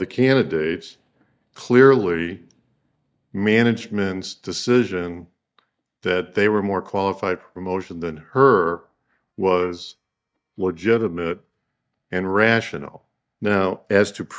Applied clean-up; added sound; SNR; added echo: neural mask model DeepFilterNet 3.